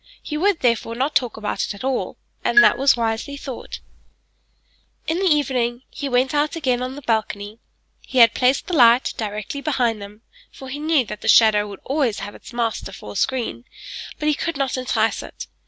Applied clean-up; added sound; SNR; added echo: none; Marimba, xylophone; 3 dB; none.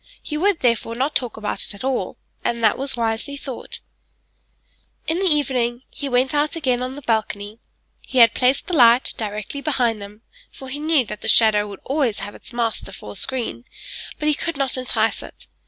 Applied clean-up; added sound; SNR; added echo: none; none; none; none.